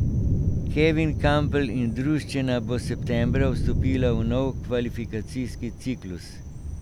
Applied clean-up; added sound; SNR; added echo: none; Thunder; 1 dB; none.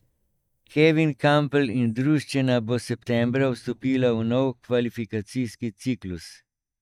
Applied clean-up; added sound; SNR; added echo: neural mask model DeepFilterNet 3.